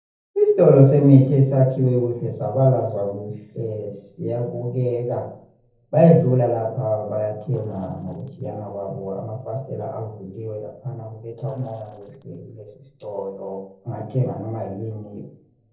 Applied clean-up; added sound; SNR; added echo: neural separator model SepFormer DNS4.